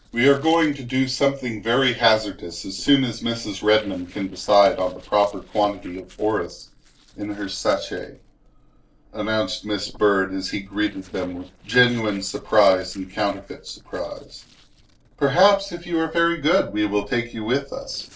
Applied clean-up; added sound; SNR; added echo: neural separator model SepFormer DNS4.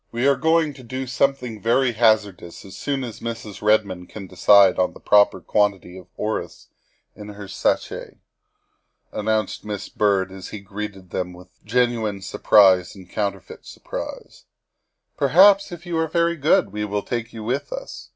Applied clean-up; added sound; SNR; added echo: none; none; none; none.